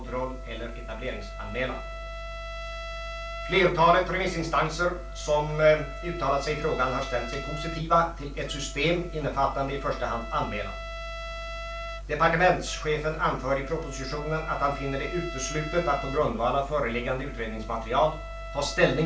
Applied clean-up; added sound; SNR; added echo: none; Trumpet; 14 dB; reverberation time 0.3 s.